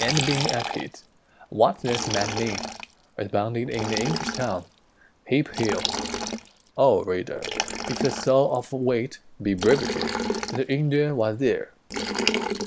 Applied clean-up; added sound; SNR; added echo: none; Liquid; 5 dB; none.